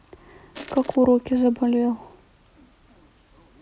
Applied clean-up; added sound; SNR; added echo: none; Crushing; 15 dB; none.